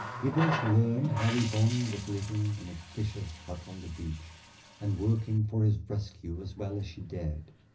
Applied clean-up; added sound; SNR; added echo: none; Water tap, faucet; 11 dB; reverberation time 0.4 s.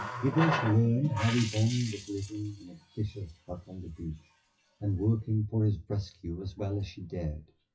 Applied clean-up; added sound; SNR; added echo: classical method WPE with log-MMSE.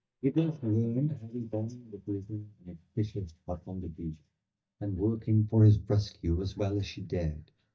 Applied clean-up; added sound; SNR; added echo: neural mask model DeepFilterNet 3.